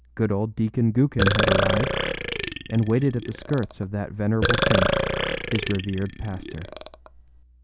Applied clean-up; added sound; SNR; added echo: none; Burping, eructation; 0 dB; none.